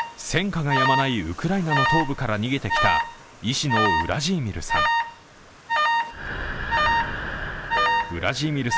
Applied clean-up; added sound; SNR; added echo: none; Alarm; -1 dB; none.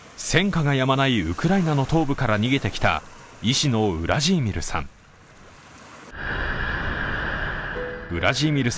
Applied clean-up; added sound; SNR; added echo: none; none; none; none.